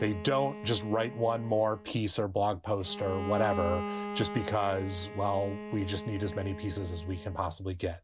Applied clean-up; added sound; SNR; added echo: none; Bowed string instrument; 9 dB; none.